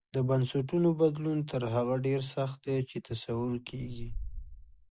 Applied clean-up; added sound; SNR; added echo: neural mask model Resemble Enhance denoiser.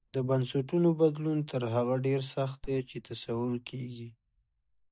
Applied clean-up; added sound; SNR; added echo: neural mask model DeepFilterNet 3.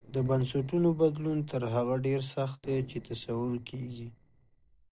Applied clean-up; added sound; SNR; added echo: neural separator model SepFormer DNS4.